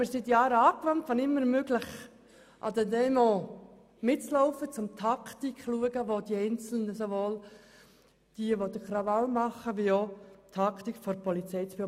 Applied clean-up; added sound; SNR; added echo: none; none; none; none.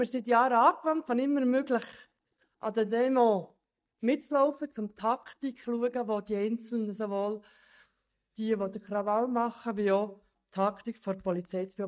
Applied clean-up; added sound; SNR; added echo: neural mask model DeepFilterNet 3.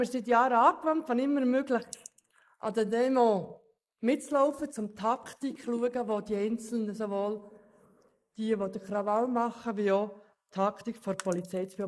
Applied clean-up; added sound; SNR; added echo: neural mask model Resemble Enhance denoiser.